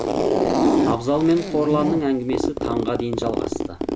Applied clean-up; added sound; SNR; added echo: none; Zipper (clothing); 0 dB; none.